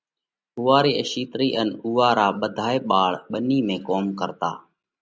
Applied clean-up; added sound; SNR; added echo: none; none; none; none.